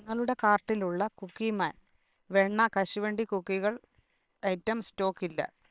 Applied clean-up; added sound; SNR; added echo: neural separator model SepFormer WHAM!.